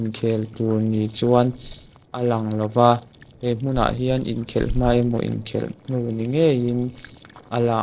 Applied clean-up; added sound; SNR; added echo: neural separator model SepFormer DNS4.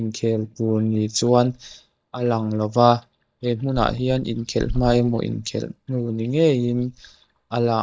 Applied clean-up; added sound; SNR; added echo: neural mask model DeepFilterNet 3.